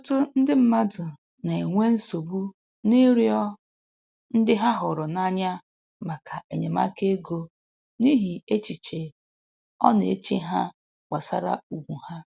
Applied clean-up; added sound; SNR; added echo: none; none; none; none.